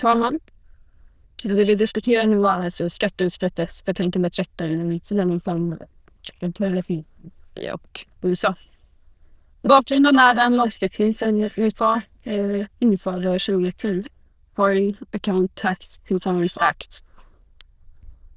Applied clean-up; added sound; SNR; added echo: neural diffusion model UNIVERSE++.